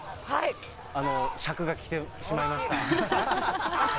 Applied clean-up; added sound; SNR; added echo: none; Fowl; 6 dB; none.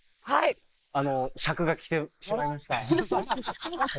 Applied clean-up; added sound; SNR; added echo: neural mask model Resemble Enhance denoiser.